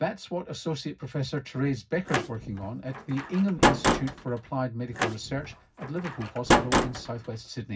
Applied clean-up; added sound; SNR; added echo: none; Slam; -3 dB; reverberation time 0.4 s.